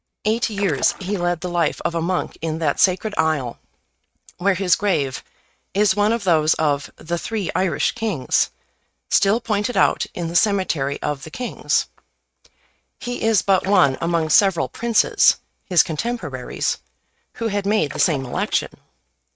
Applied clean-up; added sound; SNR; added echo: neural mask model RNNoise.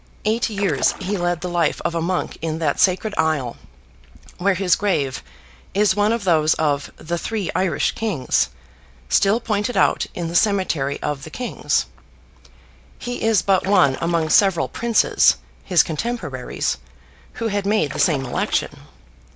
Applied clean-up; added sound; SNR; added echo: none; Splash, splatter; 13 dB; none.